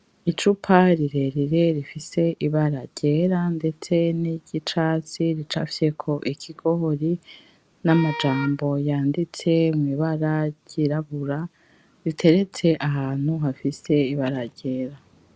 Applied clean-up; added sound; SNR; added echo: none; Wind instrument, woodwind instrument; 12 dB; none.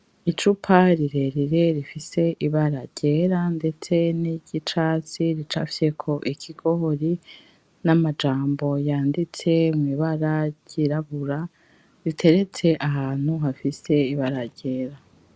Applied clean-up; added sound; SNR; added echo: none; none; none; none.